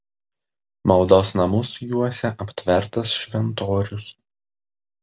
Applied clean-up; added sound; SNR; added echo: none; none; none; none.